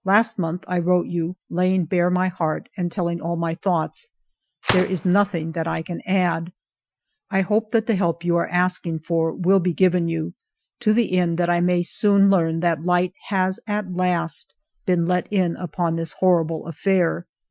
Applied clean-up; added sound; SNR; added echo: classical method Wiener filter.